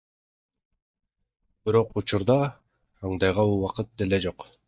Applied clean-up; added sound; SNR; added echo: neural mask model DeepFilterNet 3.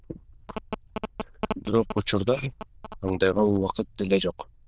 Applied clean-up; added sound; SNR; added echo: neural diffusion model UNIVERSE++.